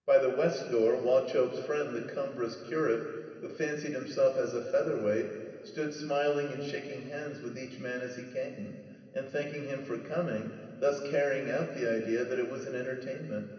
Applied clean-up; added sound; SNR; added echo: none; none; none; reverberation time 2.4 s.